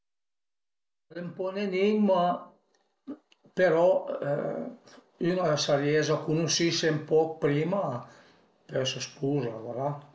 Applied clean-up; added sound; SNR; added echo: none; none; none; none.